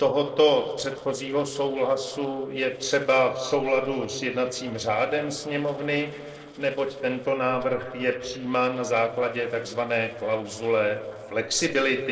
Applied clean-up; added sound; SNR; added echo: neural separator model SepFormer DNS4.